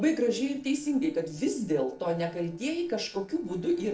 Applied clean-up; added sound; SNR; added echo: neural separator model SepFormer DNS4.